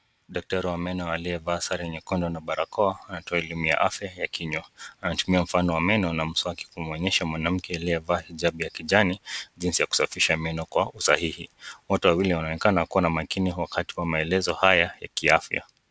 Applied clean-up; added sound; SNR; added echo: none; none; none; none.